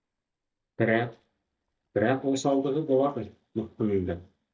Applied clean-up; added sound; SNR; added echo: neural mask model DeepFilterNet 3.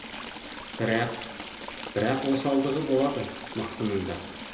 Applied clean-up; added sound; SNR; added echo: none; Stream / Trickle, dribble; 9 dB; reverberation time 1.4 s.